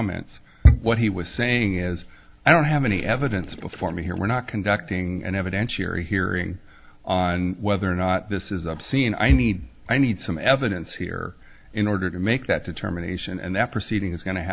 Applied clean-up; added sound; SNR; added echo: none; Gurgling; 17 dB; none.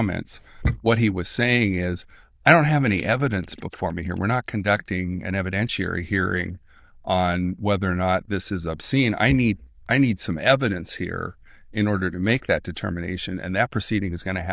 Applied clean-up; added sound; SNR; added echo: neural diffusion model UNIVERSE++.